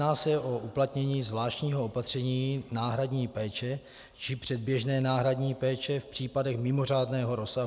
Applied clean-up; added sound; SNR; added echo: none; none; none; none.